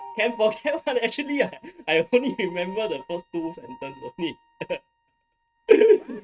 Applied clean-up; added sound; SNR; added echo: neural mask model RNNoise.